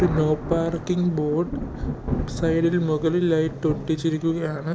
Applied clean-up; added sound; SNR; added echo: none; Thunder; 8 dB; none.